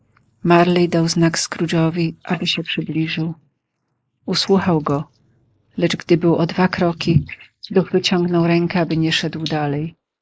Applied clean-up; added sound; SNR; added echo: neural mask model Resemble Enhance denoiser.